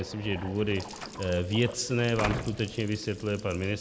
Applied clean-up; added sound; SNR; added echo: none; Trickle, dribble / Bathtub (filling or washing) / Sink (filling or washing) / Gurgling + Slam; 10 dB; none.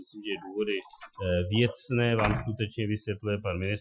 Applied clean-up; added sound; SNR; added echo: classical method Wiener filter.